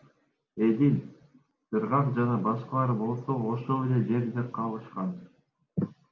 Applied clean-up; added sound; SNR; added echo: none; none; none; none.